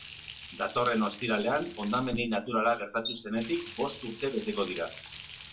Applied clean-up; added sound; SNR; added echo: none; Water tap, faucet; 11 dB; reverberation time 0.2 s.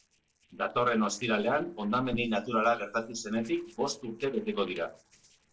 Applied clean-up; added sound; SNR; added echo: neural separator model SepFormer DNS4.